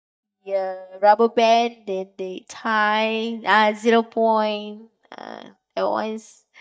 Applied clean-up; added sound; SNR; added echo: neural mask model DeepFilterNet 3.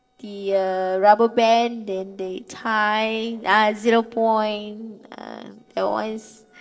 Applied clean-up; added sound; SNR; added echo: neural separator model SepFormer DNS4.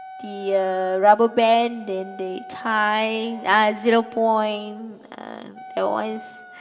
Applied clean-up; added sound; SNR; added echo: none; Wind instrument, woodwind instrument; 19 dB; reverberation time 1.1 s.